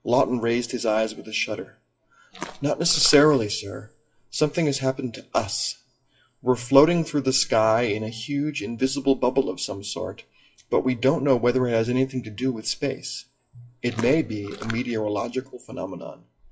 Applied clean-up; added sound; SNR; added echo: classical method WPE with log-MMSE.